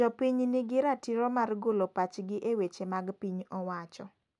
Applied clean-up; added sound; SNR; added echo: none; none; none; none.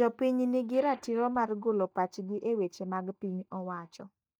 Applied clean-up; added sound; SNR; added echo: neural mask model DeepFilterNet 3.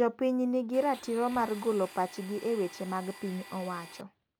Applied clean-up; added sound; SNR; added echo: none; Domestic sounds, home sounds; 18 dB; none.